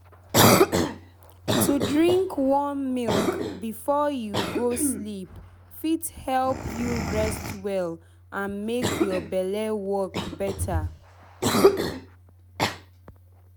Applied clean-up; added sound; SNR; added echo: none; Cough; -1 dB; none.